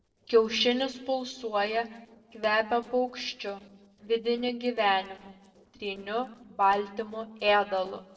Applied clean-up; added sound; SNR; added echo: neural separator model SepFormer DNS4.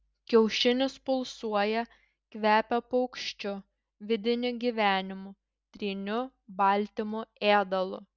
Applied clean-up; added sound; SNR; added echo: none; none; none; none.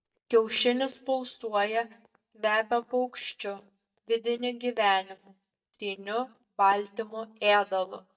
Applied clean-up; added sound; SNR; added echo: neural mask model DeepFilterNet 3.